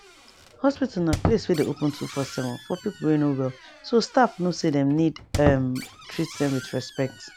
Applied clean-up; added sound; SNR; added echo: none; Squeak; 10 dB; none.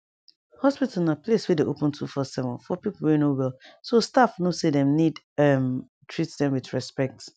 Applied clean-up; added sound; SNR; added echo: none; none; none; none.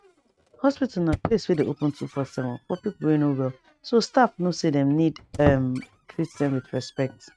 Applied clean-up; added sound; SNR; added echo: neural mask model RNNoise.